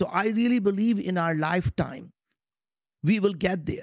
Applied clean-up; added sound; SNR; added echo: none; none; none; none.